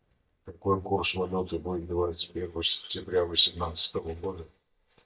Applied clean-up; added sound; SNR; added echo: neural mask model DeepFilterNet 3.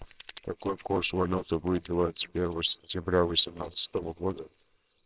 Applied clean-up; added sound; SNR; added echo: neural separator model SepFormer WHAMR!.